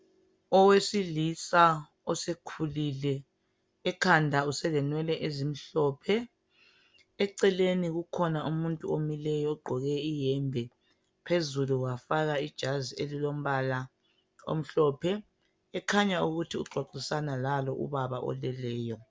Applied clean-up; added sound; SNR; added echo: none; none; none; none.